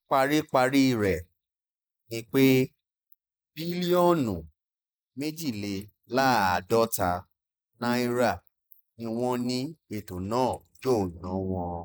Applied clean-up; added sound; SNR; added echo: neural mask model Resemble Enhance denoiser.